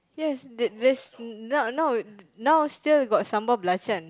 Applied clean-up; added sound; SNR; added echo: none; none; none; none.